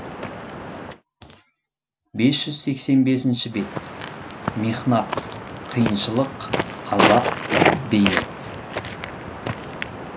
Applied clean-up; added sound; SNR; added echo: none; Walk, footsteps; 2 dB; none.